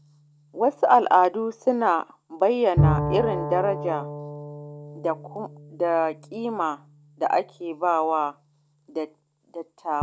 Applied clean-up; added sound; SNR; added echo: none; Bowed string instrument; 6 dB; none.